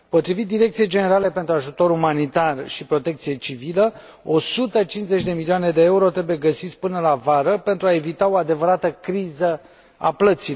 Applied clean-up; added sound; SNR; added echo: none; none; none; none.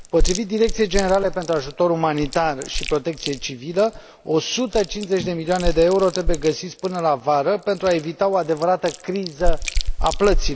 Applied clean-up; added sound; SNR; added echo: none; Chewing, mastication; 4 dB; none.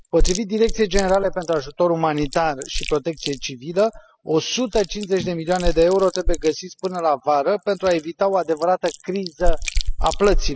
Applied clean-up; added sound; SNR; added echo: classical method spectral subtraction.